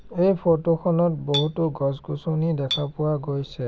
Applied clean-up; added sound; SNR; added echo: none; Chink, clink; 14 dB; none.